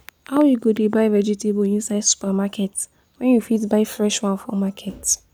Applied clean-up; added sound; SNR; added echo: none; none; none; none.